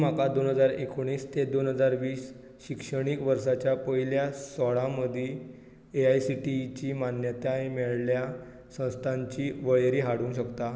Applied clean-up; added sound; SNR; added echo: none; none; none; none.